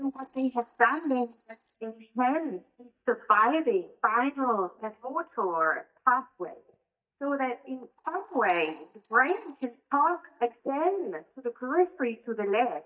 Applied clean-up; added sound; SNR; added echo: neural mask model DeepFilterNet 3.